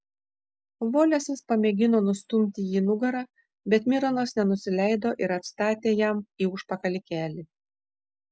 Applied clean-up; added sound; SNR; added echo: none; none; none; none.